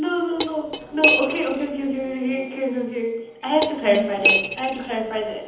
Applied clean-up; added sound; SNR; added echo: none; Cutlery, silverware; 2 dB; reverberation time 1.3 s.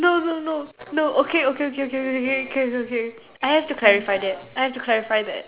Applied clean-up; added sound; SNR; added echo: none; none; none; none.